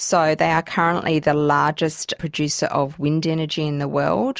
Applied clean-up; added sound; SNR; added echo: none; none; none; none.